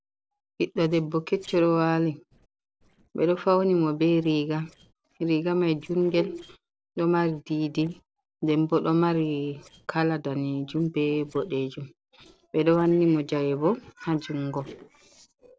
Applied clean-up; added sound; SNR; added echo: neural separator model SepFormer DNS4.